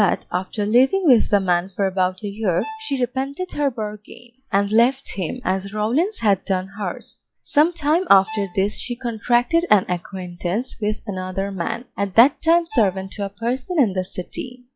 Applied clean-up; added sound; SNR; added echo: classical method log-MMSE.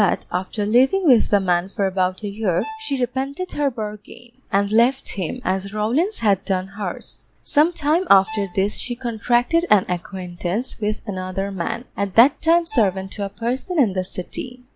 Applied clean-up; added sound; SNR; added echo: none; Bowed string instrument; 19 dB; none.